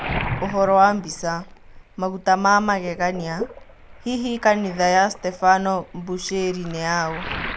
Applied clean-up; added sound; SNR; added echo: none; Waves, surf; 12 dB; none.